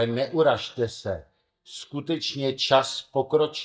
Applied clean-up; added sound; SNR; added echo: neural mask model DeepFilterNet 3.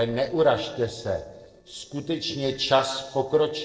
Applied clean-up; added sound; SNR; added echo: neural separator model SepFormer DNS4.